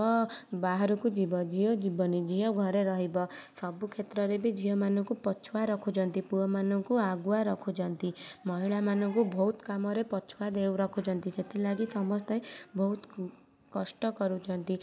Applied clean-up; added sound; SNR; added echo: none; none; none; none.